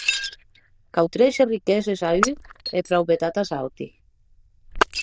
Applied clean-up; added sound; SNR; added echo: neural diffusion model UNIVERSE++.